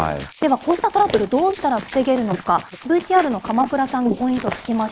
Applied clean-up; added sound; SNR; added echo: neural mask model Resemble Enhance denoiser.